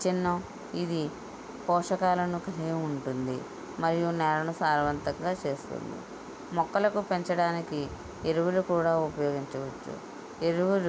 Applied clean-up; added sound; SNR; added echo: none; none; none; none.